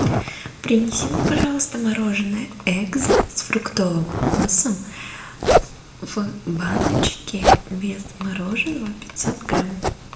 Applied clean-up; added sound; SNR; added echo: none; Zipper (clothing); 0 dB; reverberation time 0.7 s.